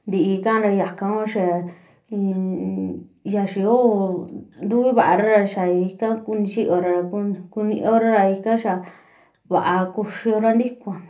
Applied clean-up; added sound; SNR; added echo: none; none; none; reverberation time 0.3 s.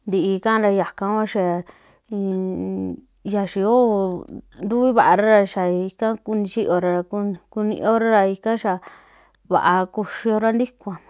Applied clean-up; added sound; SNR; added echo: none; none; none; none.